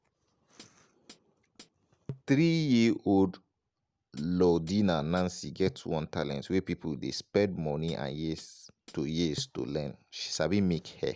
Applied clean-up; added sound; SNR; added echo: none; Hi-hat; 19 dB; none.